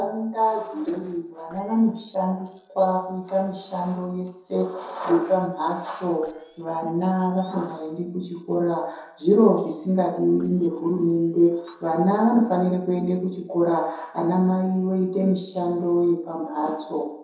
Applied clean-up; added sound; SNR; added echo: neural separator model SepFormer DNS4.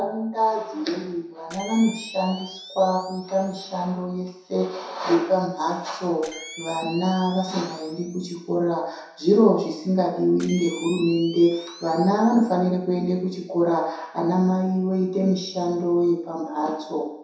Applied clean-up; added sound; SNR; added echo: none; Camera; 19 dB; reverberation time 0.7 s.